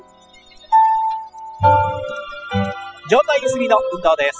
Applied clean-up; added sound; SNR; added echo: classical method spectral subtraction.